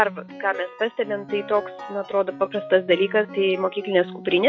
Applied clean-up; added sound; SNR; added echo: classical method log-MMSE.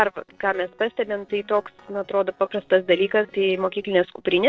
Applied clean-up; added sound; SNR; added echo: neural separator model SepFormer DNS4.